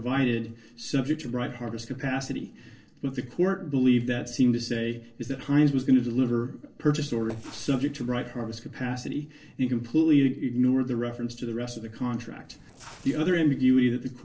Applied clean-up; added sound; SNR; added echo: neural separator model SepFormer DNS4.